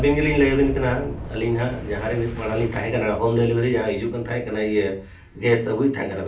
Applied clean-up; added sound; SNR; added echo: none; Boom; 12 dB; reverberation time 0.3 s.